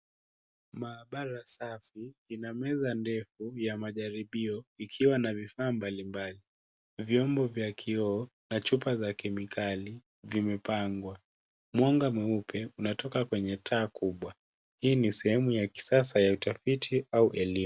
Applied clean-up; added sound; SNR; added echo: none; none; none; none.